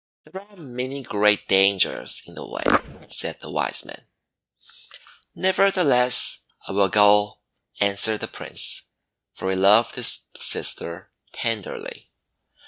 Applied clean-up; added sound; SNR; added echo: neural mask model DeepFilterNet 3.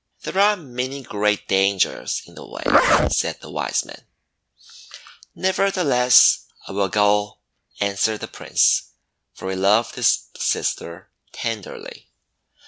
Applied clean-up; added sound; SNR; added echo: none; Zipper (clothing); -2 dB; none.